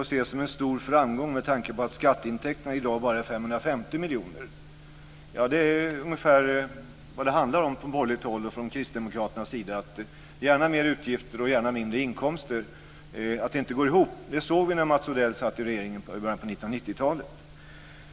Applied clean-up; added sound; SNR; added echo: none; none; none; none.